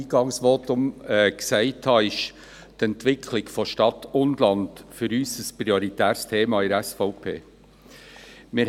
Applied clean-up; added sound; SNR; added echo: none; none; none; none.